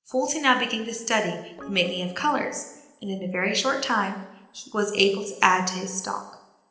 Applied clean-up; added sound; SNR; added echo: neural separator model SepFormer DNS4.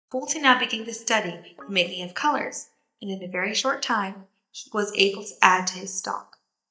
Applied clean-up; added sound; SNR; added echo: neural mask model DeepFilterNet 3.